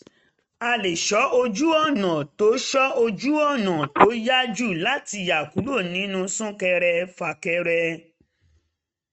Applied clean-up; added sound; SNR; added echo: neural mask model RNNoise.